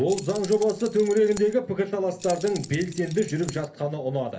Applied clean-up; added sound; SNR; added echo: none; Keys jangling; 17 dB; reverberation time 0.3 s.